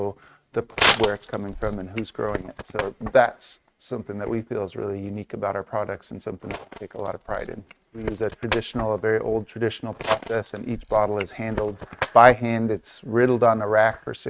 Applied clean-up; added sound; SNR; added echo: neural mask model RNNoise.